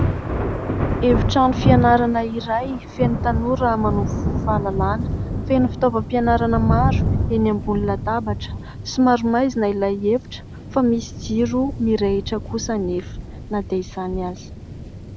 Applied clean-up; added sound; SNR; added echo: none; Thunder; 3 dB; none.